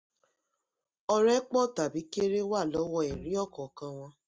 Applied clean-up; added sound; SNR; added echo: none; Bowed string instrument; 18 dB; none.